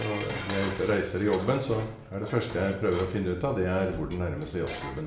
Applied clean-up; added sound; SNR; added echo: none; Dishes, pots, and pans; 12 dB; reverberation time 0.6 s.